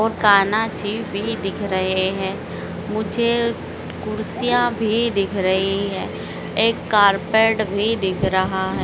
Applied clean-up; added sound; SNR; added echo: none; none; none; none.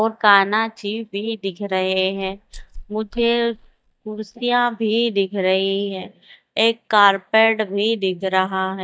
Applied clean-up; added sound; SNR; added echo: neural mask model DeepFilterNet 3.